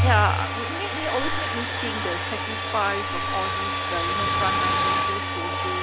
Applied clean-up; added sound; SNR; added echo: none; Domestic sounds, home sounds + Organ; -4 dB; none.